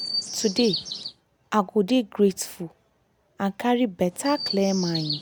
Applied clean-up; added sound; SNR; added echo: none; Chirp, tweet; 10 dB; none.